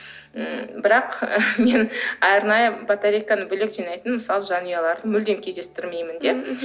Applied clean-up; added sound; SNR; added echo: none; none; none; none.